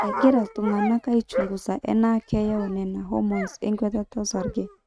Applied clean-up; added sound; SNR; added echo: neural mask model RNNoise.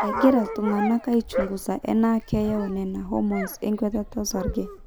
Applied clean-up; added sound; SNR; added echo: none; Dog; 9 dB; none.